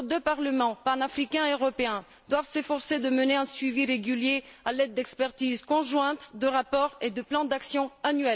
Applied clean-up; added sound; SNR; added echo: none; none; none; none.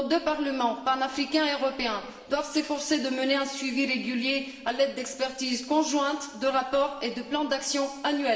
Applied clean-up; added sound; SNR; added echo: none; none; none; reverberation time 2.1 s.